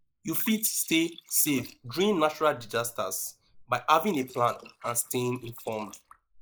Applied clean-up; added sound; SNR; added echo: neural mask model Resemble Enhance denoiser.